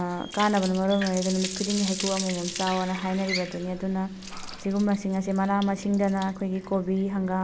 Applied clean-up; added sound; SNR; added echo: none; Water tap, faucet; 11 dB; none.